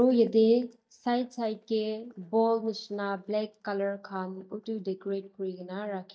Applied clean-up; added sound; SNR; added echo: neural mask model DeepFilterNet 3.